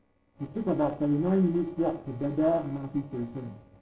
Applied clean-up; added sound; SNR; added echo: neural separator model SepFormer DNS4.